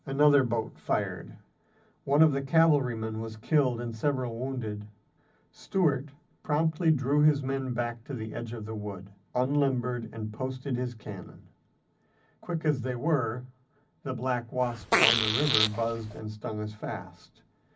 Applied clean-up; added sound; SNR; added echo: none; Fart; -1 dB; reverberation time 0.4 s.